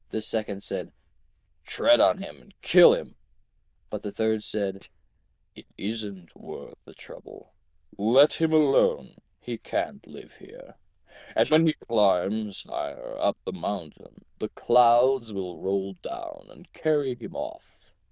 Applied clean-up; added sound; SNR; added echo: neural diffusion model UNIVERSE++.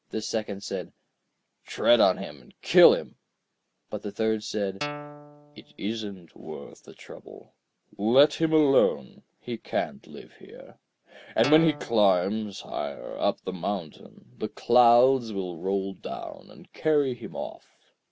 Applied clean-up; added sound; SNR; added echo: none; Guitar; 10 dB; none.